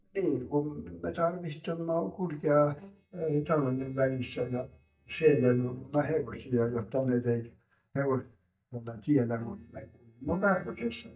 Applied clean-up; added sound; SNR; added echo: neural mask model DeepFilterNet 3.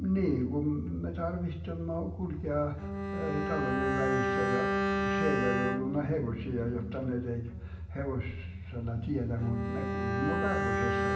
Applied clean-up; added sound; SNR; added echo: none; Bowed string instrument; 2 dB; reverberation time 0.7 s.